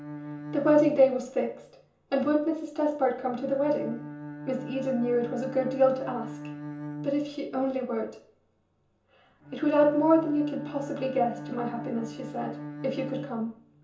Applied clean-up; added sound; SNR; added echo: none; Bowed string instrument; 12 dB; reverberation time 0.6 s.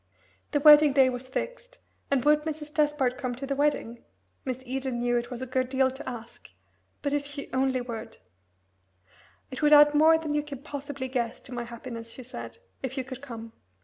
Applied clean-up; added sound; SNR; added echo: none; none; none; none.